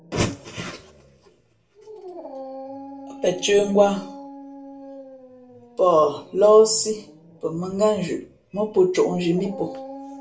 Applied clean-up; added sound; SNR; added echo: none; Dog; 18 dB; reverberation time 0.3 s.